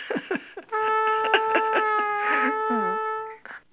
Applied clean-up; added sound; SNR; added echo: none; Trumpet; -5 dB; none.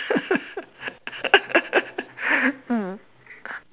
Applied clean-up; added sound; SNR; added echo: none; none; none; none.